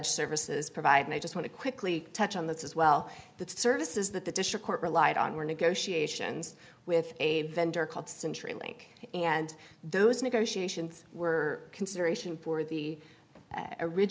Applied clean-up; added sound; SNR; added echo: none; none; none; none.